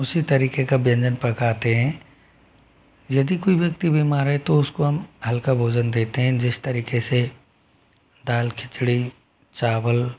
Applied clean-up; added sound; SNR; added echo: none; none; none; none.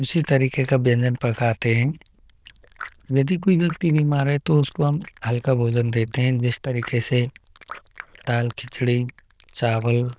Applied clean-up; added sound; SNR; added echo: neural diffusion model UNIVERSE++.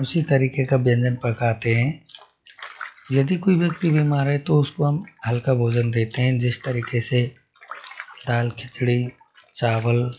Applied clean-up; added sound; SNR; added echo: classical method log-MMSE.